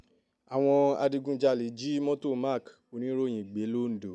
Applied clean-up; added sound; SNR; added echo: none; none; none; none.